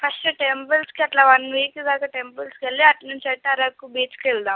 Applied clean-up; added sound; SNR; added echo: none; none; none; none.